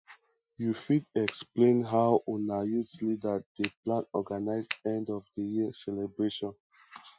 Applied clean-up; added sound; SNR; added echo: classical method Wiener filter.